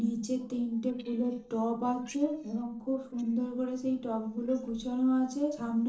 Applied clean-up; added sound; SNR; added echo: neural separator model SepFormer DNS4.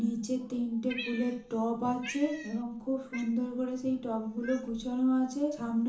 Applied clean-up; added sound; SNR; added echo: none; Cat; 17 dB; reverberation time 0.7 s.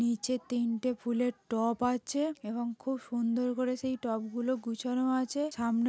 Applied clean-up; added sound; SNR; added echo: none; none; none; none.